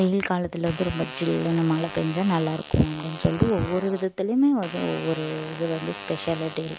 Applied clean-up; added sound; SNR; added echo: none; Fart; 13 dB; none.